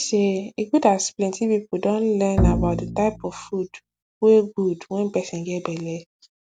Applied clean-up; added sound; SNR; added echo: none; Bowed string instrument; 2 dB; none.